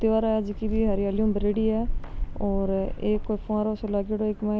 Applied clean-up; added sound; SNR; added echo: none; Wind; 5 dB; none.